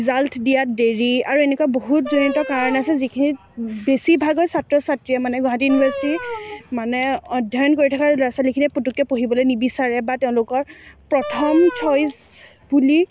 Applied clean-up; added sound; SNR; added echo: none; Wind instrument, woodwind instrument; 12 dB; none.